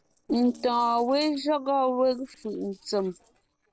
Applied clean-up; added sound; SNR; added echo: neural separator model SepFormer DNS4.